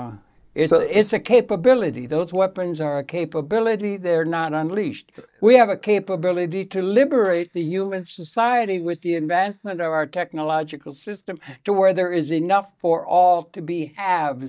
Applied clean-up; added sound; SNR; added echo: neural mask model DeepFilterNet 3.